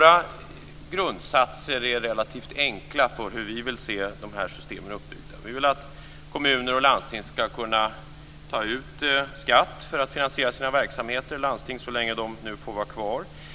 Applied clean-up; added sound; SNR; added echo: none; none; none; none.